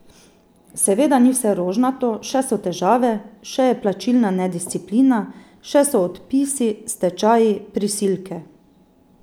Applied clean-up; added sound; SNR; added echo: none; none; none; none.